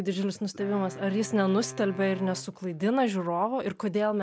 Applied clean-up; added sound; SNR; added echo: none; Wind instrument, woodwind instrument; 17 dB; none.